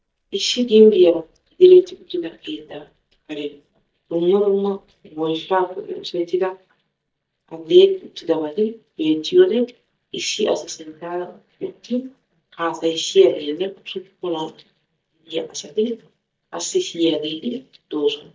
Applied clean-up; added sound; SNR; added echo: neural mask model DeepFilterNet 3.